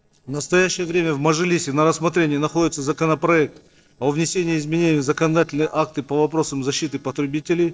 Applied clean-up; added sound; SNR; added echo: neural separator model SepFormer DNS4.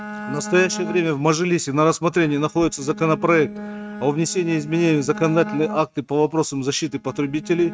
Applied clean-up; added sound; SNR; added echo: neural mask model RNNoise.